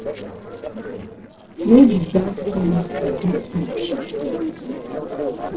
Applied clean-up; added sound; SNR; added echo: neural separator model SepFormer DNS4.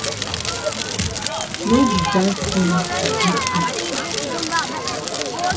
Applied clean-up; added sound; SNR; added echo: none; Crackle; -2 dB; reverberation time 0.4 s.